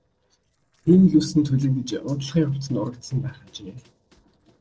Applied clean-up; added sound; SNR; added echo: neural separator model SepFormer DNS4.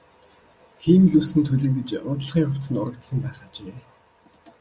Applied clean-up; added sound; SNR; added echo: none; none; none; none.